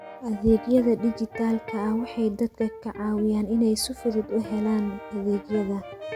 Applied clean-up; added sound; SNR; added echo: none; Brass instrument + Electric guitar; 15 dB; none.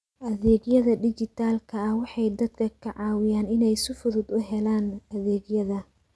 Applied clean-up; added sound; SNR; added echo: none; none; none; none.